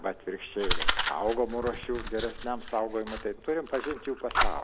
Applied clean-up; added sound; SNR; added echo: none; Fire; -1 dB; none.